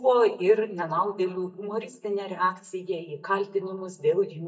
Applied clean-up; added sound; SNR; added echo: neural mask model DeepFilterNet 3.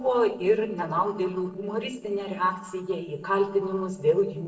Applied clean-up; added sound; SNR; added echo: neural separator model SepFormer DNS4.